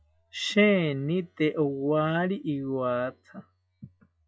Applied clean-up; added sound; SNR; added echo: classical method log-MMSE.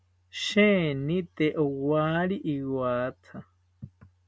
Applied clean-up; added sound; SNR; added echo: none; none; none; none.